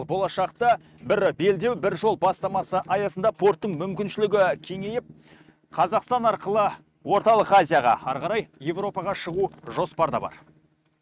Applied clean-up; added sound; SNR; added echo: neural mask model RNNoise.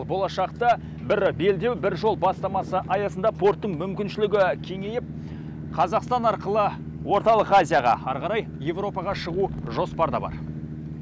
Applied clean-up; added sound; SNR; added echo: none; Wind; 18 dB; none.